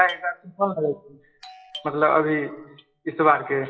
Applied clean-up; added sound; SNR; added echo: classical method WPE with log-MMSE.